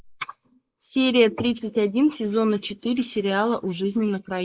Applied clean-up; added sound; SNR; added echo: neural mask model Resemble Enhance denoiser.